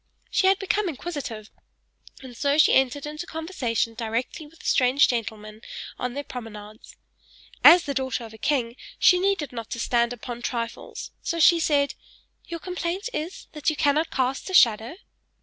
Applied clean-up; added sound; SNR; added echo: none; none; none; none.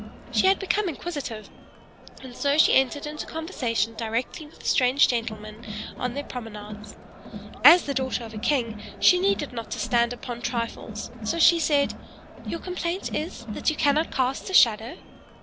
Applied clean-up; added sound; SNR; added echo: none; Crowd; 12 dB; none.